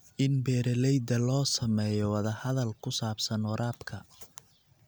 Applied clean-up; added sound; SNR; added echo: none; none; none; none.